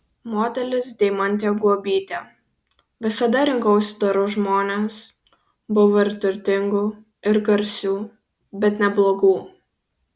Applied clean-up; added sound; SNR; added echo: none; none; none; none.